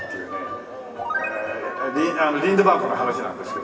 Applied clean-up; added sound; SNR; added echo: none; Trumpet; 13 dB; reverberation time 2.3 s.